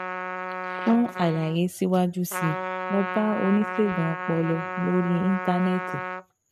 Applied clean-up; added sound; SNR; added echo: neural mask model RNNoise.